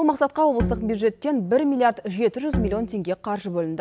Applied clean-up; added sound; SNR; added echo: none; Bowed string instrument; 7 dB; none.